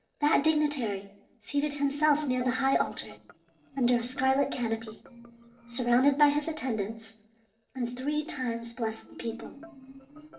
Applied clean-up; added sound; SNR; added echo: neural separator model SepFormer DNS4.